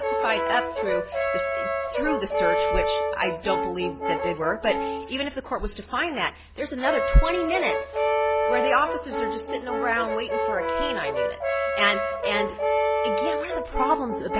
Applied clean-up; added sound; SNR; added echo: none; Brass instrument; -1 dB; none.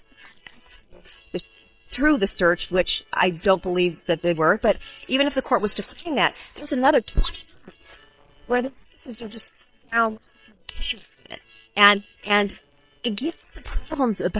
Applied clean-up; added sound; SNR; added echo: neural separator model SepFormer WHAM!.